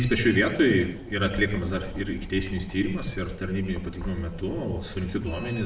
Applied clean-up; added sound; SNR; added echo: none; Bird; 12 dB; reverberation time 0.8 s.